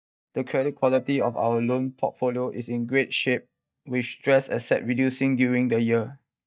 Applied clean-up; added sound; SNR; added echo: neural mask model DeepFilterNet 3.